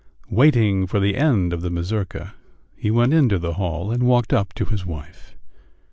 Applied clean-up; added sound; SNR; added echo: none; none; none; none.